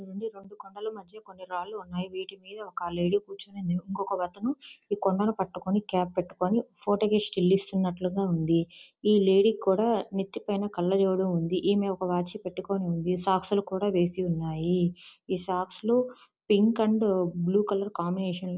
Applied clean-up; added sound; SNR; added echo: none; none; none; none.